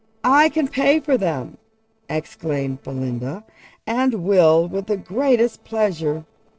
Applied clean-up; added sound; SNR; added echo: neural separator model SepFormer DNS4.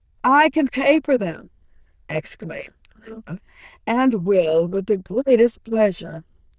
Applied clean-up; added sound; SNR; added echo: neural diffusion model UNIVERSE++.